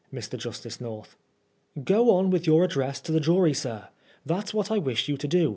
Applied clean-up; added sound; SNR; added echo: none; none; none; none.